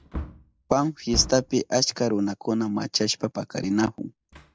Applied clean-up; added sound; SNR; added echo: none; Wood; 15 dB; none.